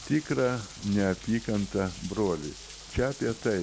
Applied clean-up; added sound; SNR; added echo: none; Rain; 16 dB; none.